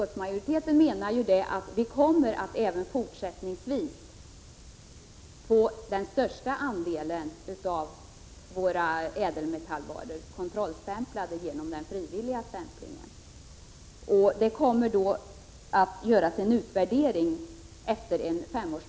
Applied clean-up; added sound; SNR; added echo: none; none; none; none.